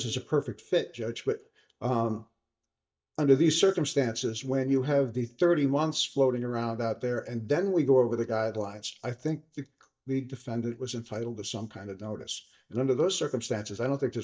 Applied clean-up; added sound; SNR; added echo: neural mask model DeepFilterNet 3.